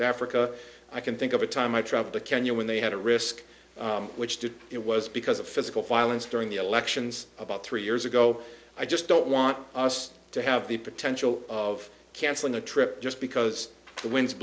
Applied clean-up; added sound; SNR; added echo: none; none; none; none.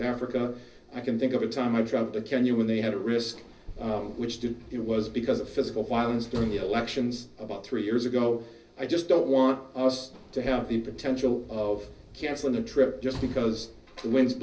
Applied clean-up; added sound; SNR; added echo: none; Sliding door / Slam; 19 dB; reverberation time 0.4 s.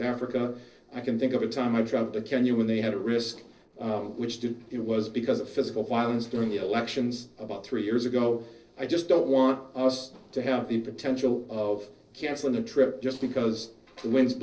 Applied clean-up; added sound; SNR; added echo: neural separator model SepFormer DNS4.